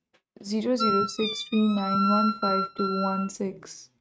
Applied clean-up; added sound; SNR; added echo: neural mask model RNNoise.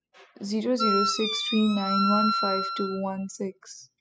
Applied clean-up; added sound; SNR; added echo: classical method spectral subtraction.